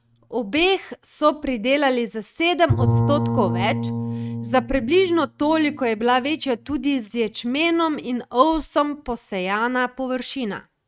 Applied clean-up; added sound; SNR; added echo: neural mask model RNNoise.